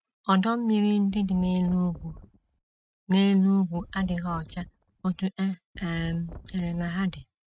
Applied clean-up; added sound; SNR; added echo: neural mask model RNNoise.